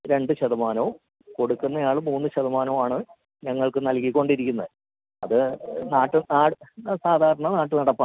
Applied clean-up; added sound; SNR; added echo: none; none; none; none.